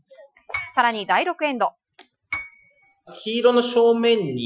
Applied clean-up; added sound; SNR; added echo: classical method Wiener filter.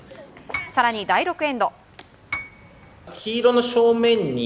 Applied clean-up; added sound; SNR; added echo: none; Piano; 16 dB; none.